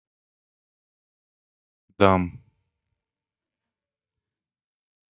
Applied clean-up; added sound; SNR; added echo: neural mask model DeepFilterNet 3.